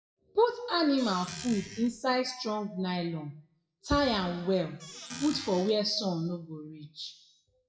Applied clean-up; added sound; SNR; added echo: classical method WPE with log-MMSE.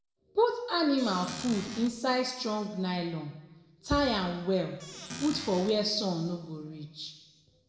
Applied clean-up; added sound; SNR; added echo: none; Squeak / Cupboard open or close; 11 dB; reverberation time 1.0 s.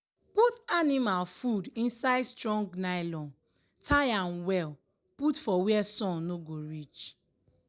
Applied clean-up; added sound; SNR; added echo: none; none; none; none.